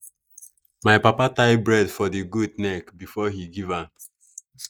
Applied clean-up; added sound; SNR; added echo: neural mask model Resemble Enhance denoiser.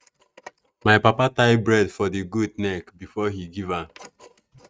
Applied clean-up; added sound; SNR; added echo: neural mask model RNNoise.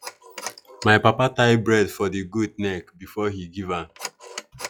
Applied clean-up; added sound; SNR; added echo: classical method log-MMSE.